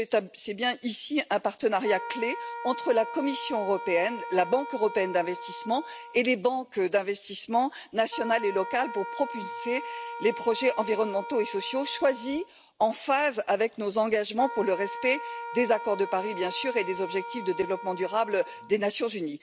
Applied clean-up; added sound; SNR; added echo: none; Wind instrument, woodwind instrument; 11 dB; none.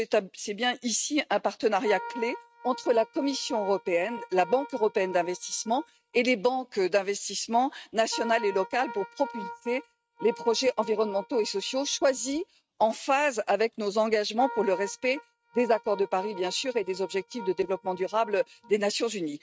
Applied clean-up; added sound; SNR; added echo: neural mask model RNNoise.